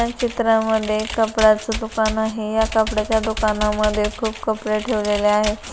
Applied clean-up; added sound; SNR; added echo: none; Computer keyboard; 10 dB; none.